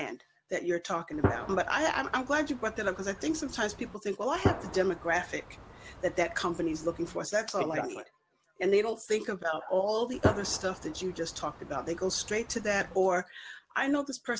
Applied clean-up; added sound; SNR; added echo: none; Gunshot, gunfire; 6 dB; none.